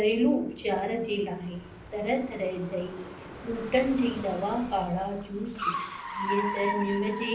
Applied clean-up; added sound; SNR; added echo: none; Car; 8 dB; reverberation time 0.6 s.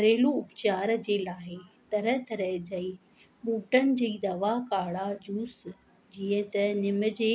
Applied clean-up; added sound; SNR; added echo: none; none; none; none.